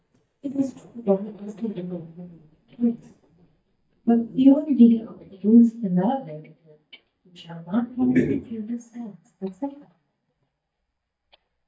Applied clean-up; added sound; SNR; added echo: neural mask model DeepFilterNet 3.